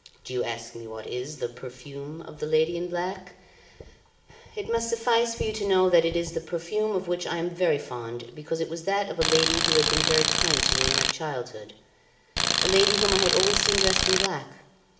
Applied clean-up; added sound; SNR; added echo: none; Tools; -4 dB; reverberation time 1.3 s.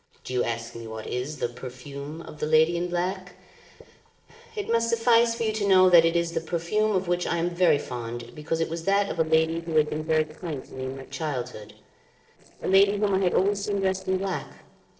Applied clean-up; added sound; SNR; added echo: neural separator model SepFormer DNS4.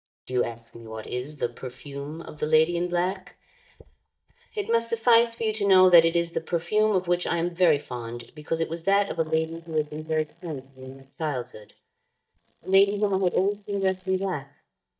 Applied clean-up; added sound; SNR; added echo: neural mask model DeepFilterNet 3.